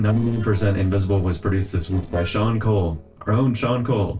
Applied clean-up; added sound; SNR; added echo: neural separator model SepFormer DNS4.